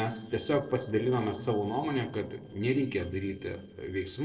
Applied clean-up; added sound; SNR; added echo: neural separator model SepFormer DNS4.